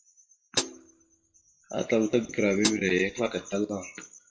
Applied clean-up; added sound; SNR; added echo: classical method WPE with log-MMSE.